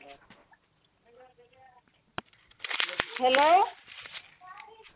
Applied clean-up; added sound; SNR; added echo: none; Crumpling, crinkling; 8 dB; reverberation time 0.3 s.